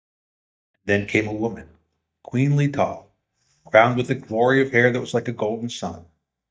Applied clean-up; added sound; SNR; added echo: neural mask model DeepFilterNet 3.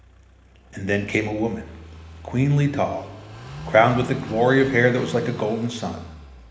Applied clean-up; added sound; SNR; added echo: none; Car passing by / Idling; 15 dB; reverberation time 1.0 s.